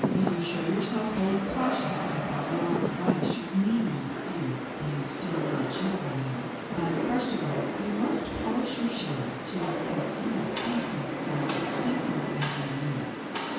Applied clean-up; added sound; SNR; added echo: none; Rain; 0 dB; reverberation time 0.6 s.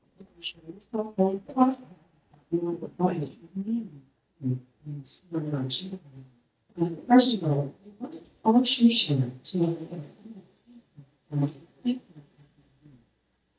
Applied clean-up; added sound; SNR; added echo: neural mask model DeepFilterNet 3.